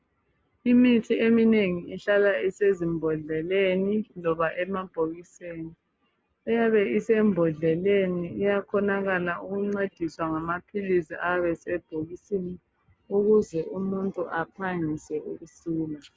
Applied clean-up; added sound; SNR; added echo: none; none; none; none.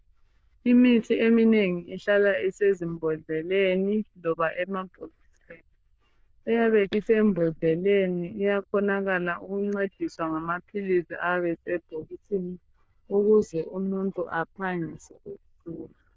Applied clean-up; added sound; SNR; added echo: neural diffusion model UNIVERSE++.